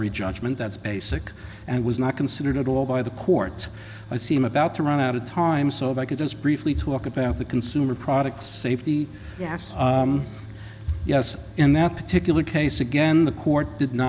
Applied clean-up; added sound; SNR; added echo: none; Tools; 17 dB; none.